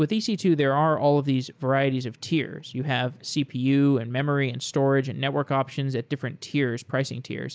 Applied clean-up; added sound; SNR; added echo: none; none; none; none.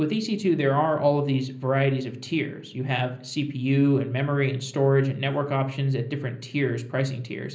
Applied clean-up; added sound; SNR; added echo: none; none; none; reverberation time 0.5 s.